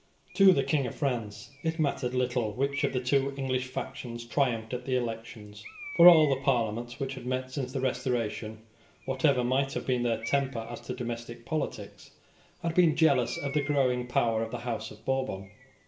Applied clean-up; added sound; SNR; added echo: none; Bird; 20 dB; reverberation time 0.7 s.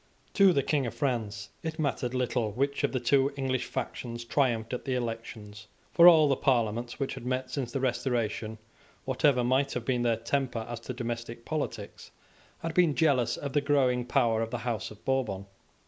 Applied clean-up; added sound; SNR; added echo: none; none; none; none.